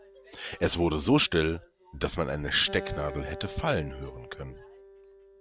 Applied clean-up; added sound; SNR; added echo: none; Acoustic guitar; 15 dB; none.